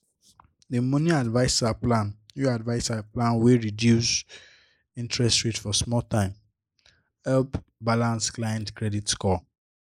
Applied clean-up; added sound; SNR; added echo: neural mask model Resemble Enhance denoiser.